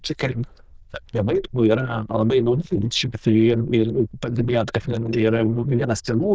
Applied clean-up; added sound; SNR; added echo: neural diffusion model UNIVERSE++.